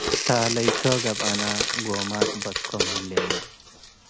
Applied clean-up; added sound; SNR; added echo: none; Frying (food); -1 dB; none.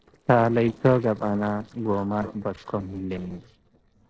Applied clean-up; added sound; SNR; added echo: neural separator model SepFormer DNS4.